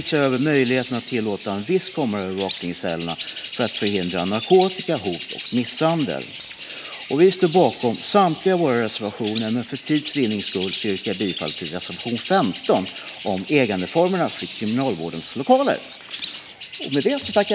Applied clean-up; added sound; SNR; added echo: none; Bird; 13 dB; none.